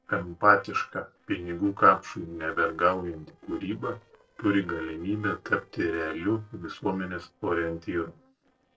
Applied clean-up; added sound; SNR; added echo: neural separator model SepFormer DNS4.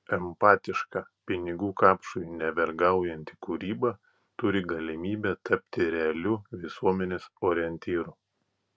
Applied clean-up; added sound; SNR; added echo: none; none; none; none.